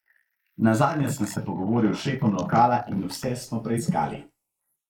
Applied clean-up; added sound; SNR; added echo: neural mask model Resemble Enhance denoiser.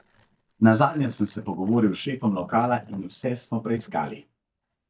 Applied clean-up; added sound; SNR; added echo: neural mask model DeepFilterNet 3.